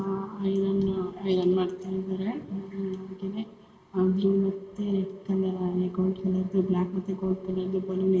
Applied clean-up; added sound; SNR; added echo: none; none; none; reverberation time 2.1 s.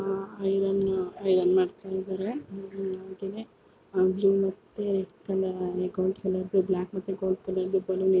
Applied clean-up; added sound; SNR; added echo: none; none; none; none.